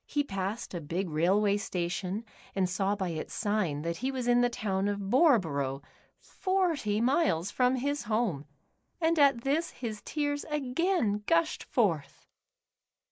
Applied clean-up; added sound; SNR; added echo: neural mask model Resemble Enhance denoiser.